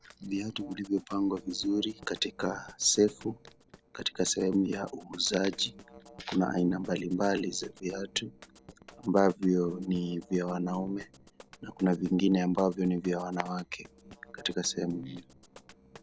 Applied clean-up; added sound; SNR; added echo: neural separator model SepFormer DNS4.